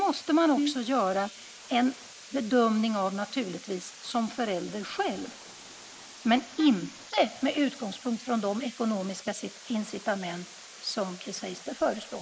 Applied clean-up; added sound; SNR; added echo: neural mask model Resemble Enhance denoiser.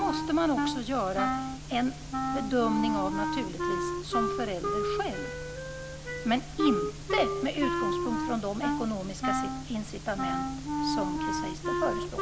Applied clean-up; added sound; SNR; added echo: none; Wind instrument, woodwind instrument; 1 dB; none.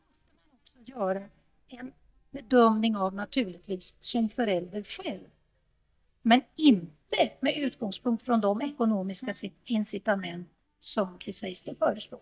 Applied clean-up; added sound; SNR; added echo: neural mask model DeepFilterNet 3.